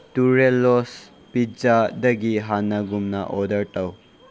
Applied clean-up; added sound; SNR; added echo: none; none; none; none.